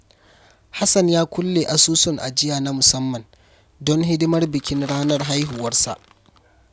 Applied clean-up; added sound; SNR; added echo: none; Crackle / Crushing; 20 dB; none.